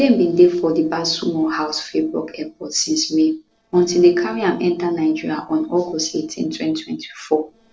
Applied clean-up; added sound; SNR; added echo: neural separator model SepFormer DNS4.